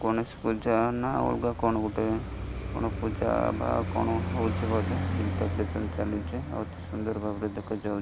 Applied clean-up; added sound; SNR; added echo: none; Traffic noise, roadway noise; 4 dB; none.